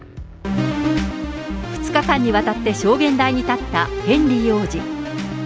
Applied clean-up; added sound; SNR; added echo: none; none; none; none.